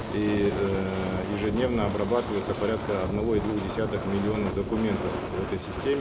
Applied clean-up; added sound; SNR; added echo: none; Fire; 5 dB; reverberation time 0.3 s.